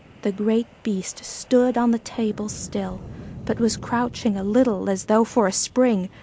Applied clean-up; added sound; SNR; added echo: none; Wind; 18 dB; none.